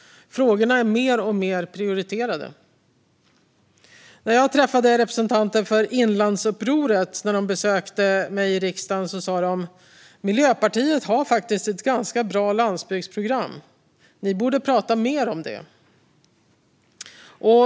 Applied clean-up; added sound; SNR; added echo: none; none; none; none.